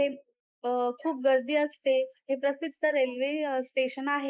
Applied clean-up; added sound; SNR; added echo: neural mask model Resemble Enhance denoiser.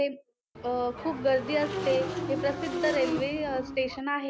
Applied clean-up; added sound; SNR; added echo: none; Motorcycle / Engine; 5 dB; none.